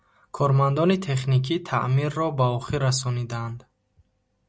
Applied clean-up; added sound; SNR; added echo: none; none; none; none.